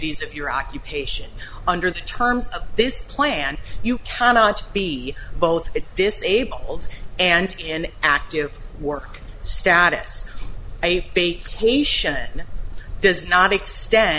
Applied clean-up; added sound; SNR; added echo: none; none; none; none.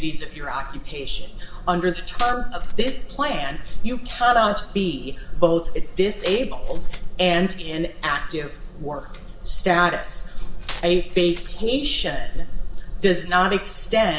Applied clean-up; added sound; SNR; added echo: none; Glass; 19 dB; reverberation time 1.6 s.